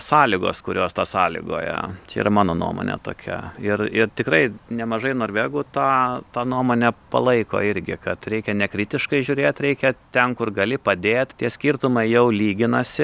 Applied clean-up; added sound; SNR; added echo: none; none; none; none.